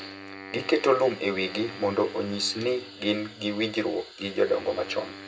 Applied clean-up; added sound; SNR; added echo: none; Wind instrument, woodwind instrument; 16 dB; reverberation time 0.3 s.